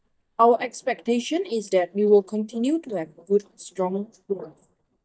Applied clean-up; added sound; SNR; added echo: neural mask model DeepFilterNet 3.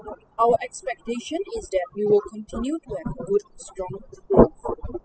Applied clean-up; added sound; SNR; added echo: classical method spectral subtraction.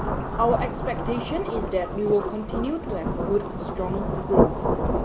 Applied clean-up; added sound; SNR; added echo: none; Rain / Thunderstorm; -1 dB; none.